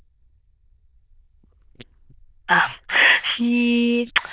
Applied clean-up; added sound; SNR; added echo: neural diffusion model UNIVERSE++.